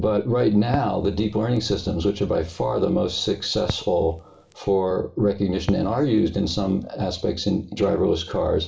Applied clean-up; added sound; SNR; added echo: none; Crackle; 16 dB; reverberation time 0.3 s.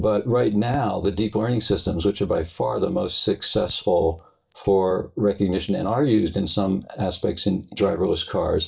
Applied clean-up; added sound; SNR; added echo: neural mask model DeepFilterNet 3.